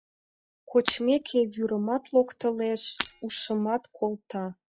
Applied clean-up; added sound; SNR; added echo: classical method log-MMSE.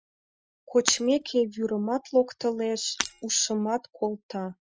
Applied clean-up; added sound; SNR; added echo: classical method Wiener filter.